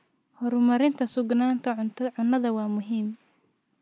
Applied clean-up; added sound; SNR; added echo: none; none; none; none.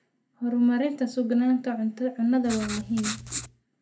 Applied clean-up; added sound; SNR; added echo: none; Writing; 9 dB; reverberation time 0.3 s.